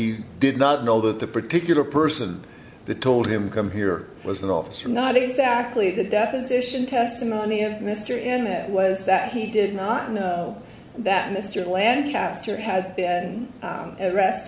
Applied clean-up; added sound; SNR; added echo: none; none; none; none.